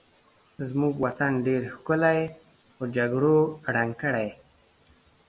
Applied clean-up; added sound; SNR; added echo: none; none; none; none.